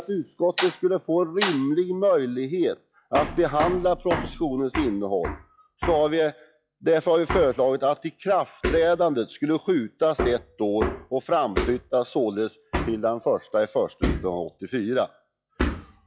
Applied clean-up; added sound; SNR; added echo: classical method log-MMSE.